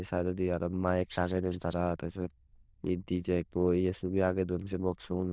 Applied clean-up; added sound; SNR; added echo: neural diffusion model UNIVERSE++.